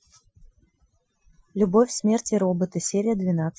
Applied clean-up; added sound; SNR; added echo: classical method Wiener filter.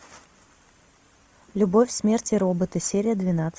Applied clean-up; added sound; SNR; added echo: none; none; none; none.